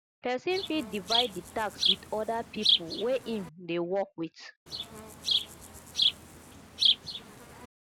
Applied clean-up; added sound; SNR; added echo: none; Insect; -4 dB; none.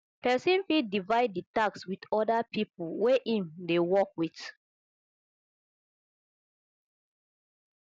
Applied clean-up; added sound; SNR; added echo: none; none; none; none.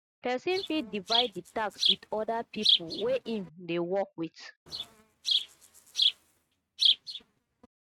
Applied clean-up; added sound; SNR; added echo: neural mask model RNNoise.